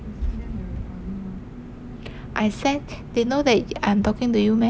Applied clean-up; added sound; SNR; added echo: none; Engine; 13 dB; none.